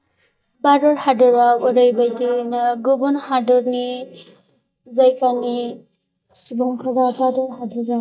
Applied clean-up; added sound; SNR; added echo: neural mask model DeepFilterNet 3.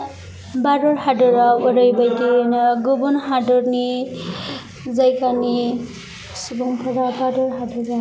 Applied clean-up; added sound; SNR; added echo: none; none; none; none.